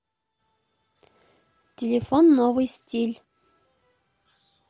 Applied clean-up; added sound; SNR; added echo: none; none; none; none.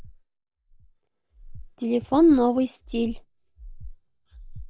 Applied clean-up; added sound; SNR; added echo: neural mask model DeepFilterNet 3.